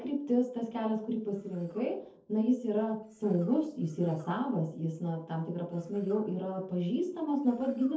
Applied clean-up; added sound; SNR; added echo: neural separator model SepFormer DNS4.